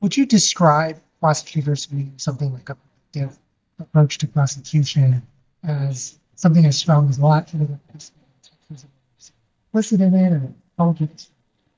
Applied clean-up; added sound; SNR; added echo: neural mask model DeepFilterNet 3.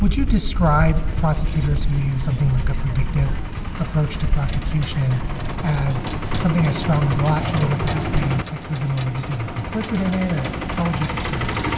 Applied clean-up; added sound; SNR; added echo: none; Truck; 1 dB; reverberation time 2.4 s.